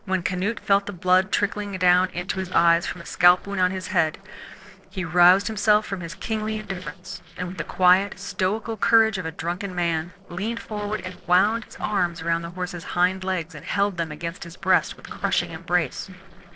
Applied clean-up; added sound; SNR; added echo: neural separator model SepFormer DNS4.